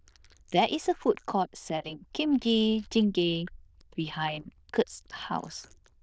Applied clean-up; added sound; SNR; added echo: neural diffusion model UNIVERSE++.